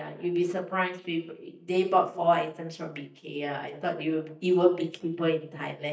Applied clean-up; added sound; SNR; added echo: neural mask model DeepFilterNet 3.